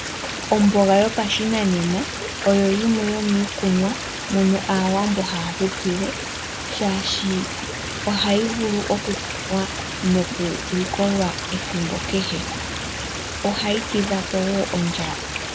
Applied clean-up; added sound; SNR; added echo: none; Stream; 6 dB; none.